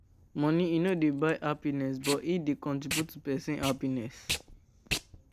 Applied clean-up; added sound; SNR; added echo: none; Packing tape, duct tape; 10 dB; none.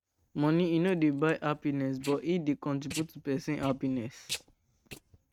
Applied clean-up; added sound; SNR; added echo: neural mask model RNNoise.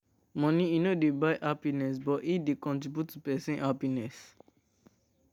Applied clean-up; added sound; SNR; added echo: none; none; none; none.